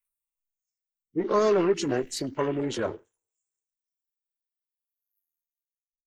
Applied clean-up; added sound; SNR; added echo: neural mask model Resemble Enhance denoiser.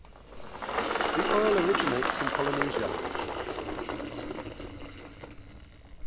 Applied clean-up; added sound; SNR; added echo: none; Engine; -2 dB; none.